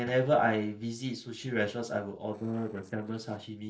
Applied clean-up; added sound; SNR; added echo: neural separator model SepFormer DNS4.